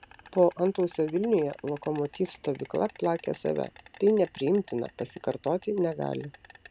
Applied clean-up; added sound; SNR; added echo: none; Insect; 19 dB; none.